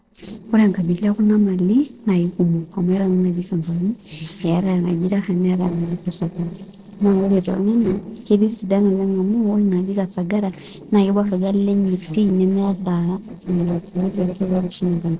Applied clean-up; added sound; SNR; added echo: neural separator model SepFormer DNS4.